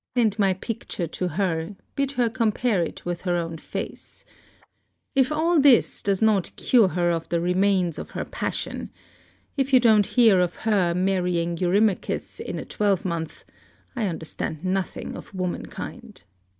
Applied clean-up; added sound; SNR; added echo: neural mask model DeepFilterNet 3.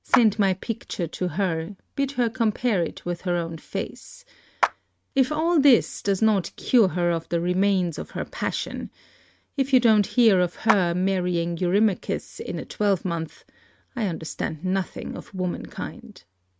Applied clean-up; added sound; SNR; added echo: neural mask model RNNoise.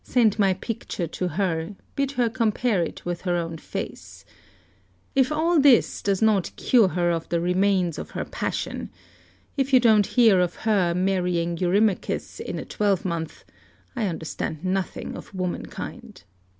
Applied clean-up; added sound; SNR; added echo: none; none; none; none.